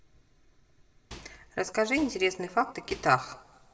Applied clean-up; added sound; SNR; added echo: none; Microwave oven; 18 dB; reverberation time 1.3 s.